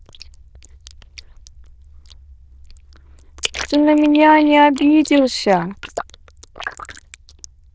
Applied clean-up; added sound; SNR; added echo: neural diffusion model UNIVERSE++.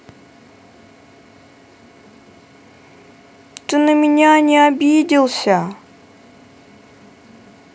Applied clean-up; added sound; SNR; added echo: none; none; none; none.